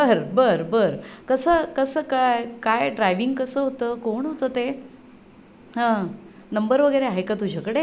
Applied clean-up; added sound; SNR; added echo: none; none; none; none.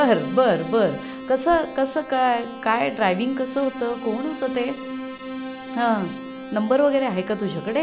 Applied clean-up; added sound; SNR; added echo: none; Keyboard (musical); 11 dB; none.